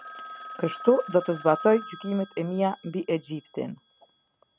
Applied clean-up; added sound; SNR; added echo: none; Telephone; 15 dB; none.